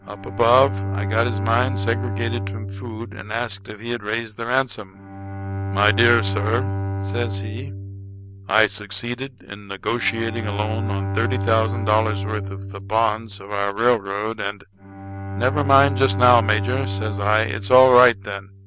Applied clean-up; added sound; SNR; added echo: none; Bowed string instrument; 5 dB; none.